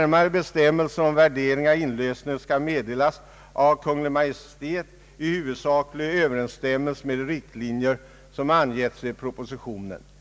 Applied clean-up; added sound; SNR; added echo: none; none; none; none.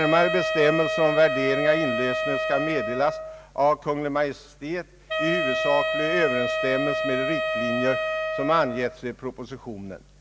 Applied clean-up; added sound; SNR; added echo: none; Wind instrument, woodwind instrument; 2 dB; none.